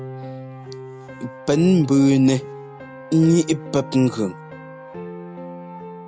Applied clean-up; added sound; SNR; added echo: none; Piano; 14 dB; none.